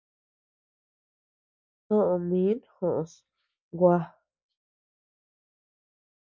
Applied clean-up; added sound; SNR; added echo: none; none; none; none.